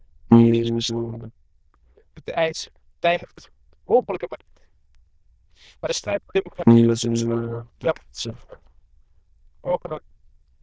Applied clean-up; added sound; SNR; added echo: neural diffusion model UNIVERSE++.